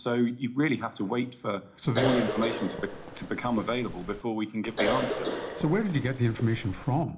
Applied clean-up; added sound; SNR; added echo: none; Cough; 5 dB; reverberation time 0.4 s.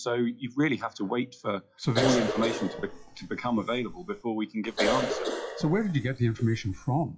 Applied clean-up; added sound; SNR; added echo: classical method WPE with log-MMSE.